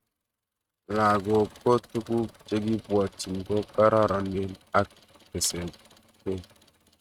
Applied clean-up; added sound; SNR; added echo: neural mask model RNNoise.